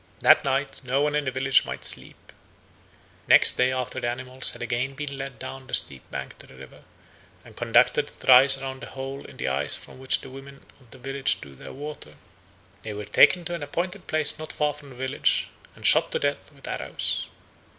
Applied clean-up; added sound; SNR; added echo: none; none; none; none.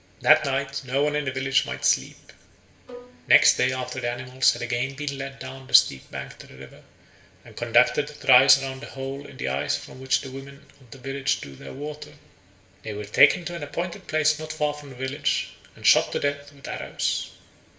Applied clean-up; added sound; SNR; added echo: none; Bowed string instrument; 17 dB; reverberation time 0.6 s.